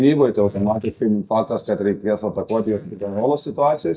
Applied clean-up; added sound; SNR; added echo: neural mask model DeepFilterNet 3.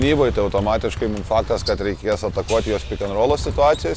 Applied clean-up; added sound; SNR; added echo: none; none; none; none.